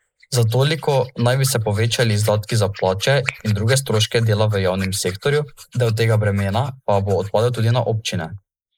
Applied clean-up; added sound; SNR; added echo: neural mask model Resemble Enhance denoiser.